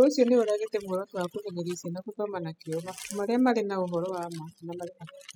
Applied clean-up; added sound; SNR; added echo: classical method spectral subtraction.